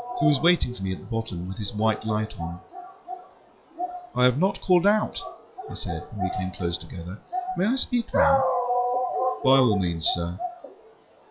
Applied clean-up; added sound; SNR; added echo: classical method log-MMSE.